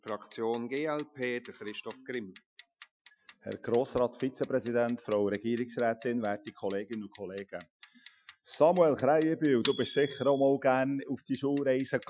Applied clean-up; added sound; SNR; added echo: classical method Wiener filter.